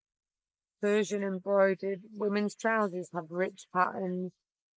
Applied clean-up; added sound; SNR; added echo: neural mask model Resemble Enhance denoiser.